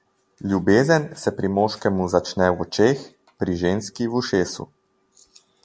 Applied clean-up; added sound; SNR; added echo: none; none; none; none.